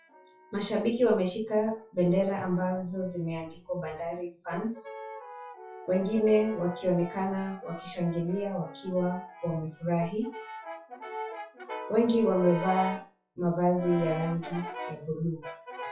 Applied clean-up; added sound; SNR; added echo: classical method WPE with log-MMSE.